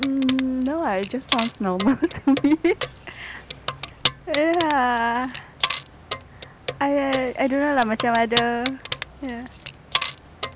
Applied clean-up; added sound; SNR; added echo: none; Keys jangling; 5 dB; none.